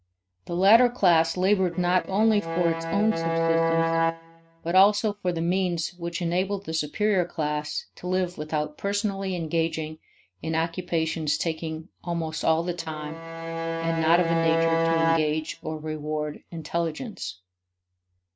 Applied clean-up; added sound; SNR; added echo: neural mask model RNNoise.